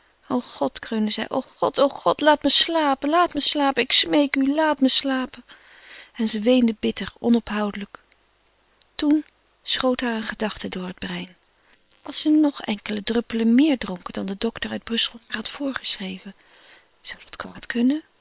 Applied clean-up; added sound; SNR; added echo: neural separator model SepFormer WHAM!.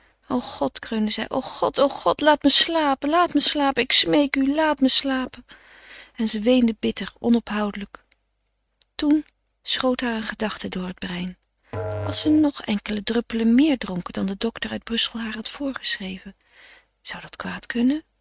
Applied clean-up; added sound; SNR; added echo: neural mask model RNNoise.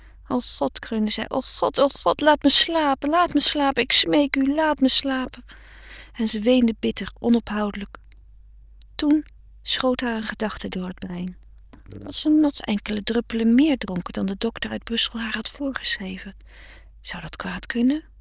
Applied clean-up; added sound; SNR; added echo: neural diffusion model UNIVERSE++.